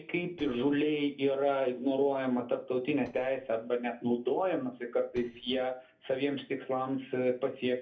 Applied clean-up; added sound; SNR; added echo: neural separator model SepFormer DNS4.